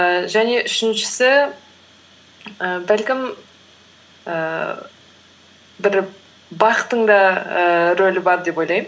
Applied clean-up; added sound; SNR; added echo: none; none; none; none.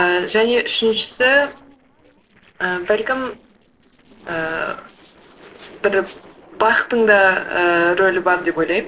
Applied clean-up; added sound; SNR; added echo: neural separator model SepFormer DNS4.